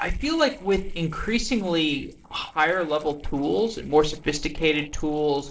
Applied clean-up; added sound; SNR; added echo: neural separator model SepFormer DNS4.